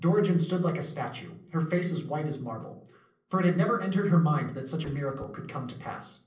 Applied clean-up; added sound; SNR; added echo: neural separator model SepFormer DNS4.